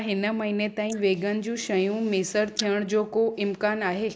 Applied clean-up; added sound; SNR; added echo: neural mask model Resemble Enhance denoiser.